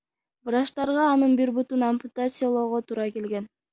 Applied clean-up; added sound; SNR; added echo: none; none; none; none.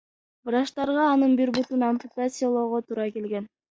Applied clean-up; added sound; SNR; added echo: neural mask model DeepFilterNet 3.